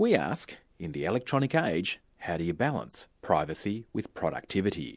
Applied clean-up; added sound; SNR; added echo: none; none; none; none.